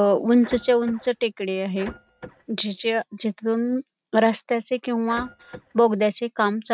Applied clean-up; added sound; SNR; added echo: neural mask model RNNoise.